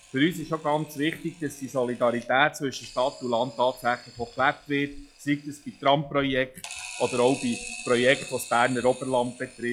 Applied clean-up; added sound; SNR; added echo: classical method log-MMSE.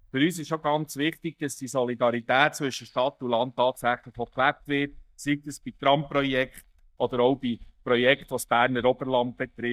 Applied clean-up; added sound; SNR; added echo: neural mask model DeepFilterNet 3.